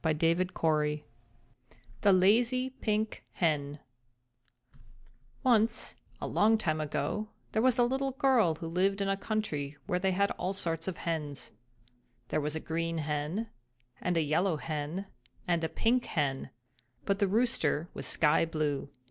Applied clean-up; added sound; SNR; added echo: none; none; none; none.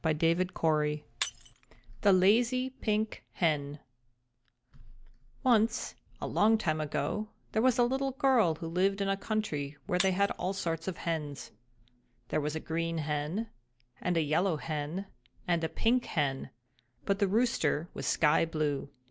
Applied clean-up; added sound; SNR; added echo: none; Shatter; 16 dB; none.